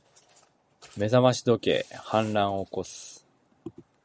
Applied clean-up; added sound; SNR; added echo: none; none; none; none.